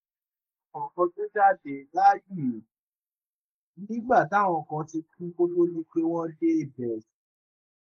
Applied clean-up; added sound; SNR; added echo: neural mask model Resemble Enhance denoiser.